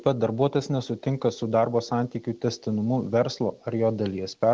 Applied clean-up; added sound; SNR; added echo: none; none; none; none.